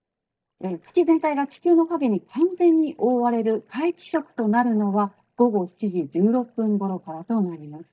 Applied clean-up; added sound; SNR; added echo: neural mask model DeepFilterNet 3.